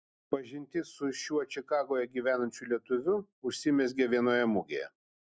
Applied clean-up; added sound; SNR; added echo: none; none; none; none.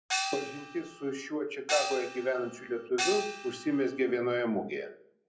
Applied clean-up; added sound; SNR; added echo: none; Gong; 4 dB; reverberation time 0.5 s.